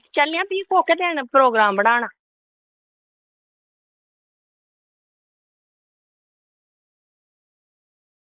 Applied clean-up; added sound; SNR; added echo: neural mask model Resemble Enhance denoiser.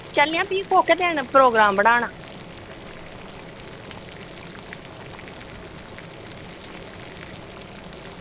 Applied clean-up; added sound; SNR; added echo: none; Boiling; 14 dB; none.